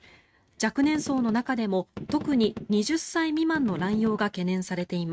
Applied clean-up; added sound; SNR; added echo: neural mask model RNNoise.